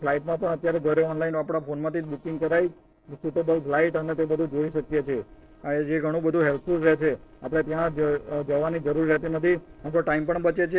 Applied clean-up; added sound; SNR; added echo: neural separator model SepFormer DNS4.